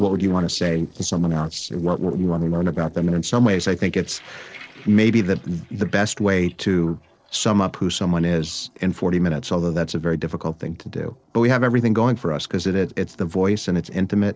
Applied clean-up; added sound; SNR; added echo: neural separator model SepFormer DNS4.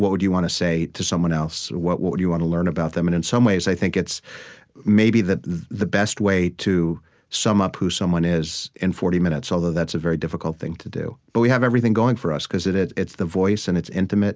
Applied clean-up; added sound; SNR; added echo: none; none; none; none.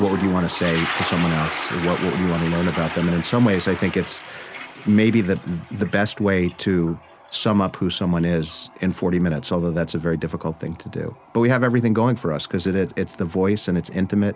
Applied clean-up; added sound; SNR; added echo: none; Toilet flush; 13 dB; none.